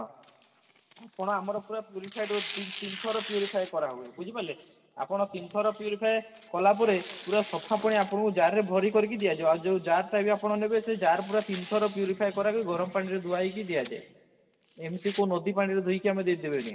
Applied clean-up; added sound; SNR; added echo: none; Tearing; 15 dB; reverberation time 1.2 s.